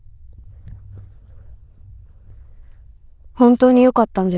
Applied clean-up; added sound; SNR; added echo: neural diffusion model UNIVERSE++.